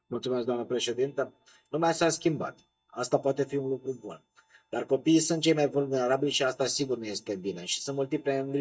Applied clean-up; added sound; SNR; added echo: neural mask model DeepFilterNet 3.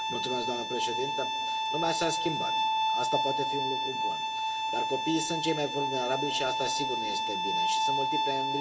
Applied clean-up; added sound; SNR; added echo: none; Bowed string instrument; -4 dB; reverberation time 1.8 s.